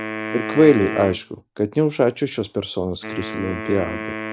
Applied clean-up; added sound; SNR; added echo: none; Wind instrument, woodwind instrument; 9 dB; none.